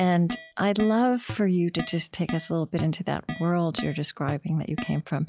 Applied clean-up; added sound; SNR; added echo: classical method log-MMSE.